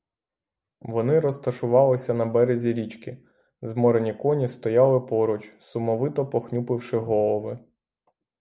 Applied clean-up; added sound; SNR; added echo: none; none; none; none.